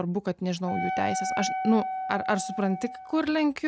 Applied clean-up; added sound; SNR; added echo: none; Wind instrument, woodwind instrument; 5 dB; none.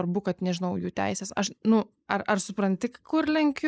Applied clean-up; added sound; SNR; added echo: neural mask model Resemble Enhance denoiser.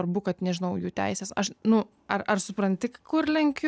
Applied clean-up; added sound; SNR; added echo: none; none; none; none.